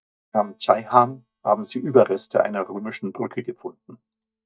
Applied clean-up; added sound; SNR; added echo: neural mask model DeepFilterNet 3.